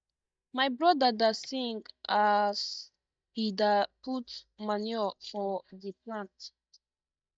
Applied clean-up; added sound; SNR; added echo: neural mask model DeepFilterNet 3.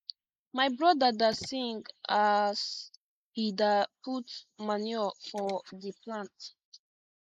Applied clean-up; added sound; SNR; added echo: neural mask model Resemble Enhance denoiser.